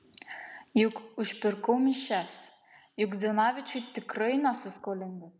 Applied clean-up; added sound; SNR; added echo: none; none; none; none.